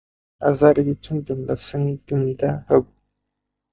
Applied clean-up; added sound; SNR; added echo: neural mask model DeepFilterNet 3.